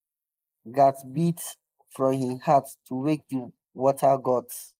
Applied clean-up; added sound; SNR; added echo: neural mask model Resemble Enhance denoiser.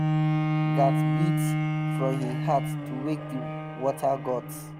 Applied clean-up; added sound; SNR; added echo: none; Bowed string instrument; -4 dB; none.